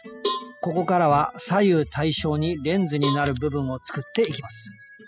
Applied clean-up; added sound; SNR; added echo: classical method spectral subtraction.